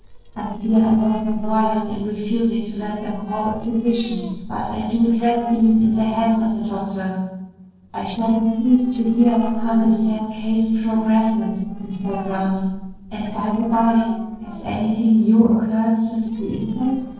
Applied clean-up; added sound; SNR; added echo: neural separator model SepFormer DNS4.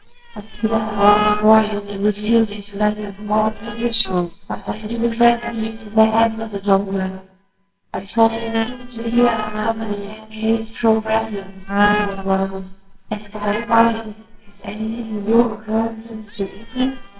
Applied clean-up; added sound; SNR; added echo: neural separator model SepFormer WHAMR!.